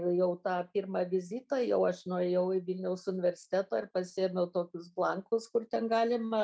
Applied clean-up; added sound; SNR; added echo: none; none; none; none.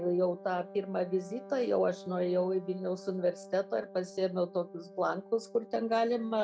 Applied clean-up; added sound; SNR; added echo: none; Wind instrument, woodwind instrument; 17 dB; none.